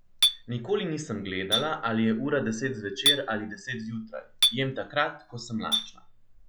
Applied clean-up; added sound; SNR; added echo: none; Chink, clink; 1 dB; none.